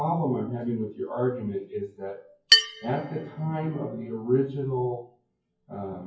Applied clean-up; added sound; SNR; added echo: classical method WPE with log-MMSE.